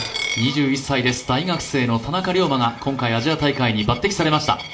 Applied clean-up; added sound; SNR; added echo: none; Coin (dropping); 13 dB; reverberation time 0.5 s.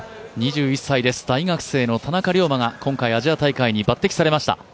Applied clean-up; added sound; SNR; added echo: none; none; none; none.